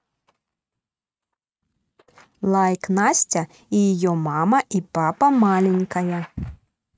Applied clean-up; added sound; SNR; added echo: neural mask model RNNoise.